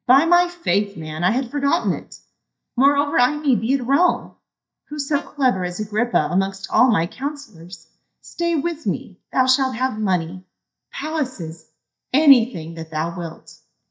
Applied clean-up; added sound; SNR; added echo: neural mask model DeepFilterNet 3.